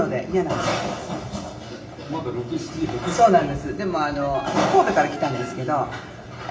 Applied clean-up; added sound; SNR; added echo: none; Wind instrument, woodwind instrument; 16 dB; reverberation time 1.3 s.